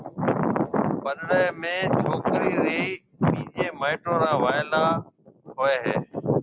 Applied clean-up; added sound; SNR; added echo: none; none; none; none.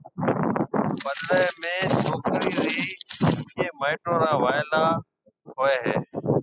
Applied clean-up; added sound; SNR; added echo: classical method spectral subtraction.